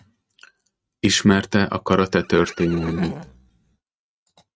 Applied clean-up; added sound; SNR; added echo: neural mask model RNNoise.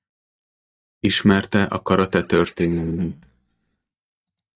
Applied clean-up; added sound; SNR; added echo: neural mask model DeepFilterNet 3.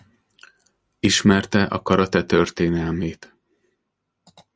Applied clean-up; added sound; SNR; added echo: none; none; none; none.